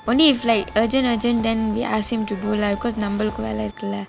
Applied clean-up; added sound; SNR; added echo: none; Glass + Zipper (clothing) / Telephone; 14 dB; none.